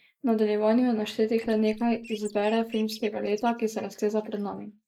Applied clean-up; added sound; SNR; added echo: neural mask model Resemble Enhance denoiser.